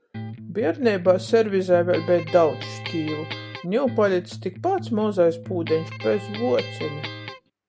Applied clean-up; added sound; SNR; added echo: none; Electric guitar; 12 dB; none.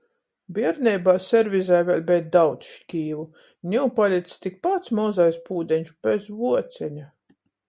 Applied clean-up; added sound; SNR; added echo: none; none; none; none.